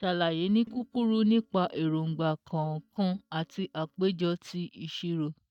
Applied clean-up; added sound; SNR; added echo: neural mask model DeepFilterNet 3.